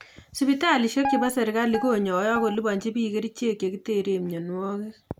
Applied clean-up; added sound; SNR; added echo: none; Guitar; 7 dB; none.